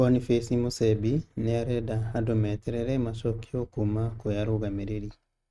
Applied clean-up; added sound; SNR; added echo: neural mask model RNNoise.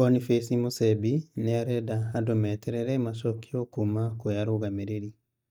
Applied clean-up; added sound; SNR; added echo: neural mask model DeepFilterNet 3.